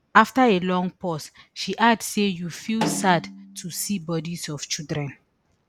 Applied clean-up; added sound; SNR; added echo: none; Snare drum; 10 dB; none.